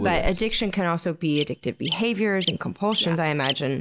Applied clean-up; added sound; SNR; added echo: none; Bird vocalization, bird call, bird song; 8 dB; none.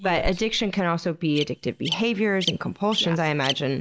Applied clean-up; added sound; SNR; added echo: neural mask model Resemble Enhance denoiser.